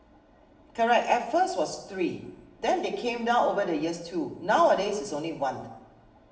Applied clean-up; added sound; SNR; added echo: none; none; none; reverberation time 0.9 s.